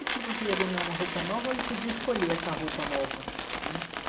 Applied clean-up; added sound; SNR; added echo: none; Coin (dropping); -1 dB; reverberation time 0.7 s.